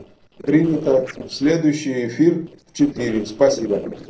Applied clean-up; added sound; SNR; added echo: neural separator model SepFormer DNS4.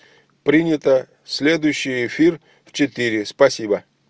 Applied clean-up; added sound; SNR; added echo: none; none; none; none.